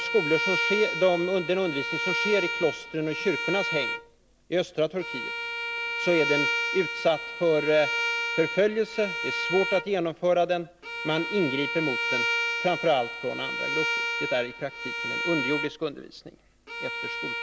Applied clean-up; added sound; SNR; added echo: none; Bowed string instrument; 3 dB; none.